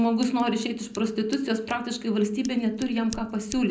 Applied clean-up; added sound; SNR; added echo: none; Scissors; 20 dB; reverberation time 0.5 s.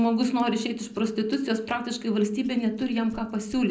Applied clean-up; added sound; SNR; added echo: neural separator model SepFormer DNS4.